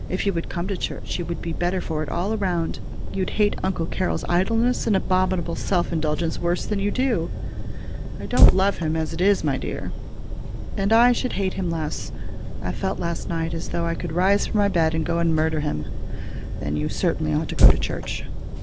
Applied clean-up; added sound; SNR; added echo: none; Fire; -1 dB; none.